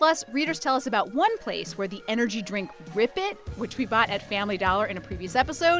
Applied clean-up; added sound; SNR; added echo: none; none; none; none.